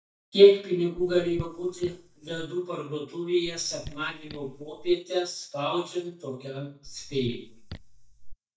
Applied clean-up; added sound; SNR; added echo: neural mask model DeepFilterNet 3.